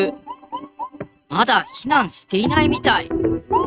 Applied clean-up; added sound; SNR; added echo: neural mask model RNNoise.